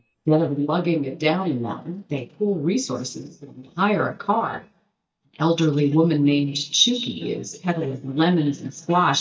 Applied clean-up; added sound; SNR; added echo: neural mask model DeepFilterNet 3.